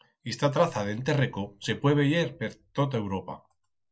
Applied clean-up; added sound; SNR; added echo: neural separator model SepFormer DNS4.